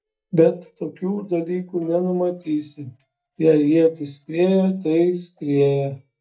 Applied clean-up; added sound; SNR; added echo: neural mask model DeepFilterNet 3.